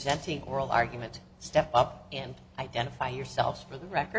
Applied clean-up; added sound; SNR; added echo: none; none; none; none.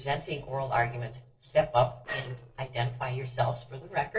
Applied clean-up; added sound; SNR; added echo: neural separator model SepFormer DNS4.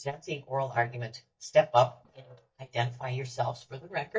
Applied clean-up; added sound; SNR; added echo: neural mask model DeepFilterNet 3.